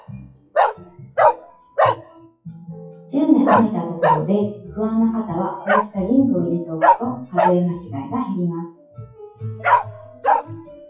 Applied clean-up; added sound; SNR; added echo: classical method WPE with log-MMSE.